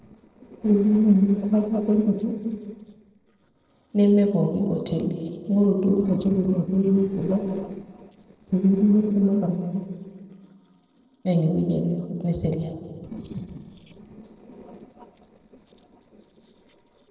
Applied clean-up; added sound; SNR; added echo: neural separator model SepFormer DNS4.